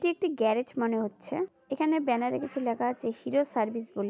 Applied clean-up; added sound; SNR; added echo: none; none; none; none.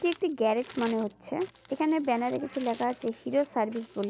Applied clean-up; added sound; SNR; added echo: none; Crumpling, crinkling; 19 dB; none.